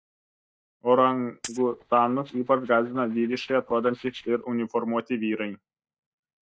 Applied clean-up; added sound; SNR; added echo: neural mask model DeepFilterNet 3.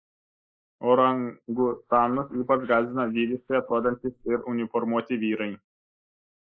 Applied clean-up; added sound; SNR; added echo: neural mask model Resemble Enhance denoiser.